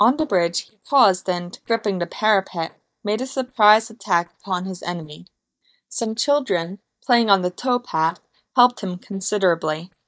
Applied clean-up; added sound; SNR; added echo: neural mask model DeepFilterNet 3.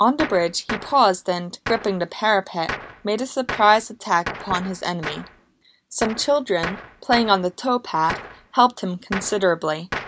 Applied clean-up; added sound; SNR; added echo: none; Gunshot, gunfire; 12 dB; none.